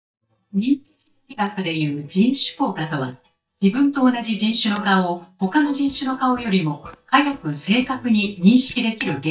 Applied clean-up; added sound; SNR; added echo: neural mask model DeepFilterNet 3.